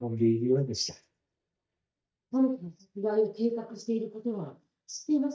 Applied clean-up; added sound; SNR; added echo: neural mask model DeepFilterNet 3.